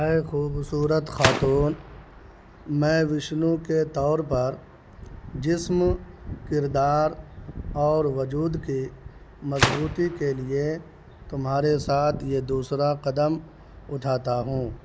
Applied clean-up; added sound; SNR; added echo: none; Gunshot, gunfire; 8 dB; none.